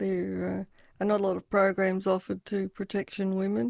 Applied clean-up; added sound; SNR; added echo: neural mask model Resemble Enhance denoiser.